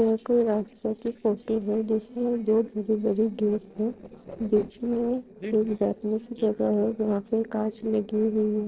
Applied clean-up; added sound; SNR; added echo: neural separator model SepFormer DNS4.